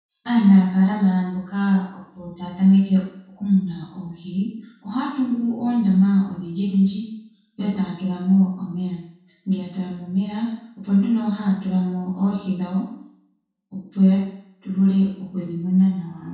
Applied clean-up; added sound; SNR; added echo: none; none; none; reverberation time 0.6 s.